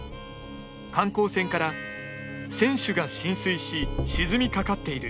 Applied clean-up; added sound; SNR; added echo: none; Harmonica; 14 dB; none.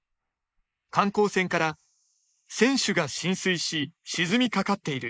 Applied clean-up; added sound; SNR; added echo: neural mask model Resemble Enhance denoiser.